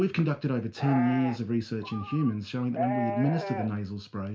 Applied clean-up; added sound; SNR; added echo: none; Livestock, farm animals, working animals; 7 dB; reverberation time 0.3 s.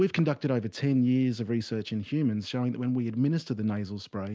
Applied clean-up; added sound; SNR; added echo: none; none; none; none.